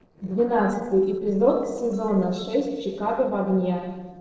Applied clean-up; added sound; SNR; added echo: neural separator model SepFormer DNS4.